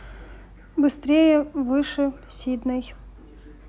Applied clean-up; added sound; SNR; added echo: none; none; none; none.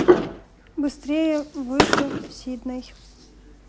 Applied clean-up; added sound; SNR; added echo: none; Gunshot, gunfire + Hands; -3 dB; none.